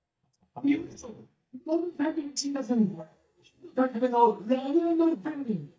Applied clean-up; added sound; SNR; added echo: neural mask model DeepFilterNet 3.